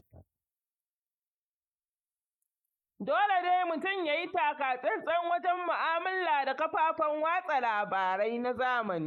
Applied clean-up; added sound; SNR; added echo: neural mask model Resemble Enhance denoiser.